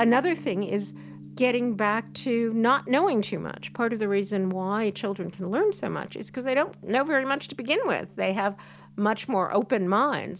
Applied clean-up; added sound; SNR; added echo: none; Gong; 20 dB; none.